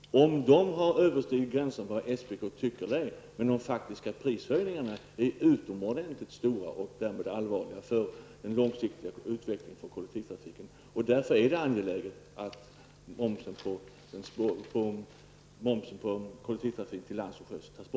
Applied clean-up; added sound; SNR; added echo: none; none; none; none.